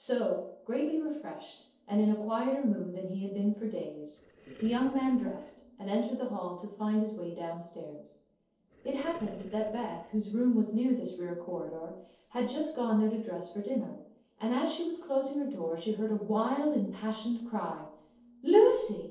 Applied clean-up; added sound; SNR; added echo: neural separator model SepFormer DNS4.